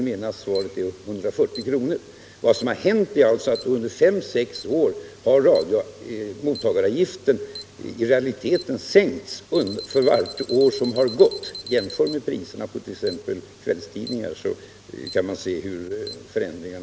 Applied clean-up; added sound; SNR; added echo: none; Alarm; 19 dB; none.